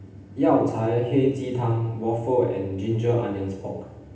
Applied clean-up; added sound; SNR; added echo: none; none; none; reverberation time 0.8 s.